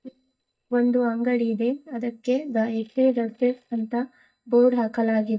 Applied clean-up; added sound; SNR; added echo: neural mask model DeepFilterNet 3.